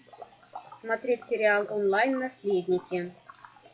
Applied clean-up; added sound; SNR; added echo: classical method log-MMSE.